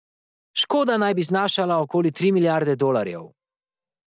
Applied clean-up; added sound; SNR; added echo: neural mask model DeepFilterNet 3.